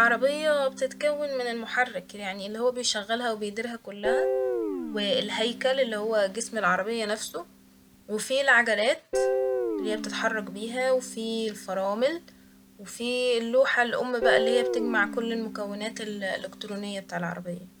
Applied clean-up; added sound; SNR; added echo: none; Guitar; 6 dB; none.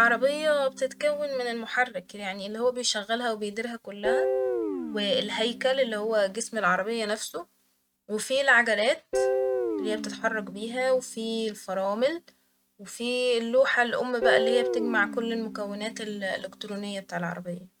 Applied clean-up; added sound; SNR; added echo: neural mask model RNNoise.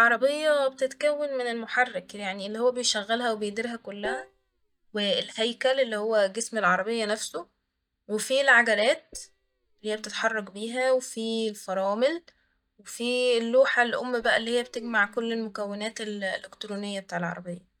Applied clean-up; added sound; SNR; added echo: neural mask model DeepFilterNet 3.